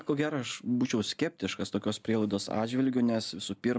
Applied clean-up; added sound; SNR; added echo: none; none; none; none.